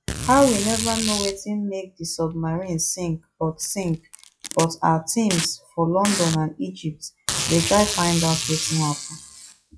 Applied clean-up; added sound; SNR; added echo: classical method log-MMSE.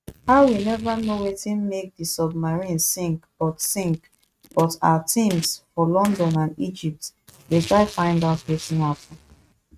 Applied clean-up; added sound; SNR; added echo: neural mask model RNNoise.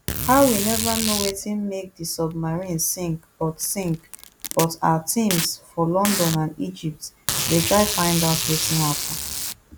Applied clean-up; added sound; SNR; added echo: none; Packing tape, duct tape; 5 dB; none.